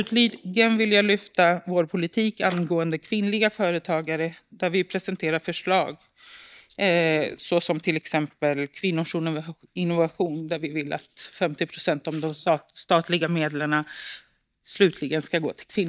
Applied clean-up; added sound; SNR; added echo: neural mask model DeepFilterNet 3.